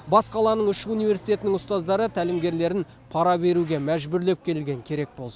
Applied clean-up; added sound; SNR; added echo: none; none; none; none.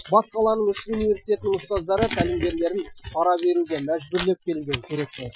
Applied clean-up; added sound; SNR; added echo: classical method Wiener filter.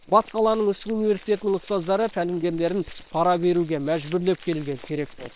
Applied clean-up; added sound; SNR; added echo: neural separator model SepFormer WHAM!.